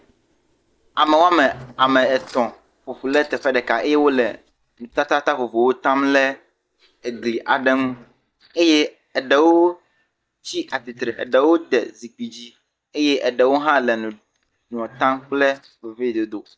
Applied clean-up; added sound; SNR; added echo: neural mask model DeepFilterNet 3.